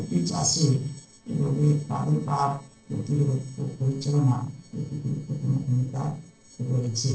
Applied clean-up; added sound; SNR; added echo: neural separator model SepFormer DNS4.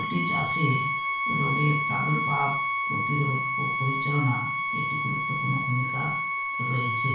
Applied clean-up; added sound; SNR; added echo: none; Bowed string instrument; -1 dB; reverberation time 0.4 s.